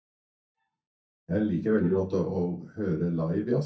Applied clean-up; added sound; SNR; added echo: neural mask model DeepFilterNet 3.